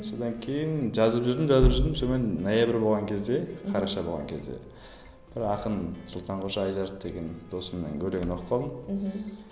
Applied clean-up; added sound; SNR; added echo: none; none; none; none.